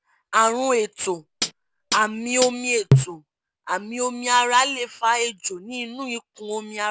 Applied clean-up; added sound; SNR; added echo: none; Hi-hat; 0 dB; none.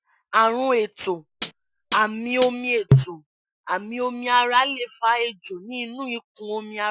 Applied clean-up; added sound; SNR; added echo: classical method Wiener filter.